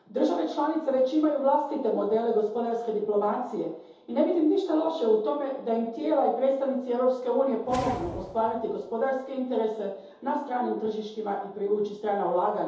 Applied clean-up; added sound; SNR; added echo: none; Whoosh, swoosh, swish; 15 dB; reverberation time 0.8 s.